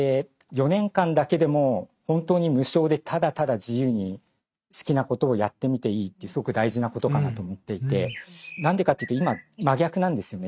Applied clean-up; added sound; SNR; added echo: neural mask model RNNoise.